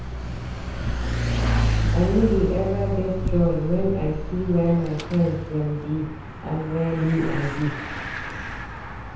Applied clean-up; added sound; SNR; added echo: none; Mechanisms / Bicycle; 2 dB; reverberation time 0.9 s.